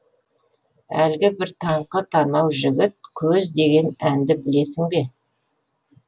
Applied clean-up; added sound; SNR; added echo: none; Tambourine; 11 dB; none.